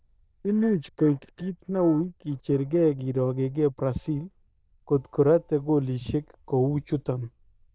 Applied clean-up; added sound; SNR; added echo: neural diffusion model UNIVERSE++.